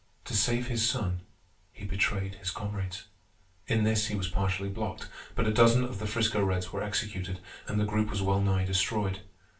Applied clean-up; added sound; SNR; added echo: none; none; none; reverberation time 0.2 s.